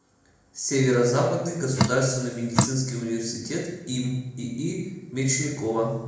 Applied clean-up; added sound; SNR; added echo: none; Drip; 0 dB; reverberation time 0.9 s.